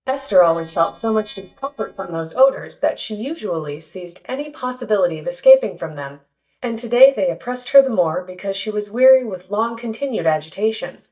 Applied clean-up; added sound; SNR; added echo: neural mask model DeepFilterNet 3.